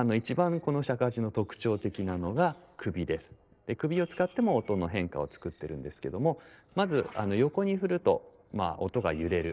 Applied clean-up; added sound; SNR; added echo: neural separator model SepFormer DNS4.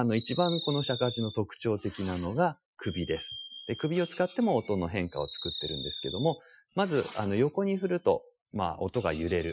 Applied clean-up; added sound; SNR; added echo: classical method Wiener filter.